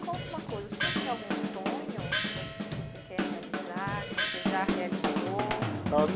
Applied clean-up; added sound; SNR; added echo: none; Drum / Drum kit + Gong; -4 dB; none.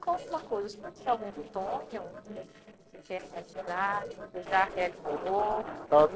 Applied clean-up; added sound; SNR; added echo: neural separator model SepFormer DNS4.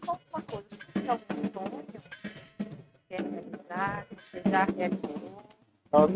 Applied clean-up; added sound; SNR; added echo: neural mask model RNNoise.